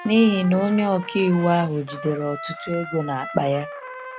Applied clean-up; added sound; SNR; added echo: none; Trumpet; 14 dB; none.